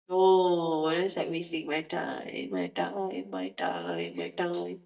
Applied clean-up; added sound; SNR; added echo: neural mask model DeepFilterNet 3.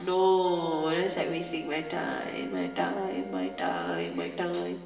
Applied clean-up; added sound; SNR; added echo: none; Wind instrument, woodwind instrument; 19 dB; reverberation time 1.1 s.